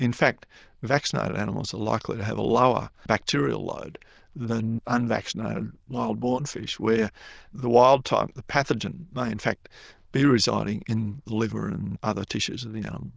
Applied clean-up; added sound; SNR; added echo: neural diffusion model UNIVERSE++.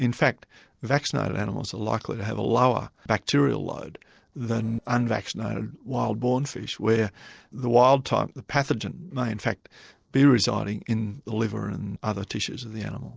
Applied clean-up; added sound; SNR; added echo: neural separator model SepFormer DNS4.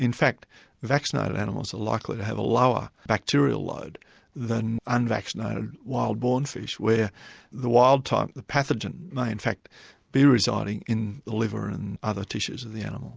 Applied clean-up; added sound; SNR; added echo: none; none; none; none.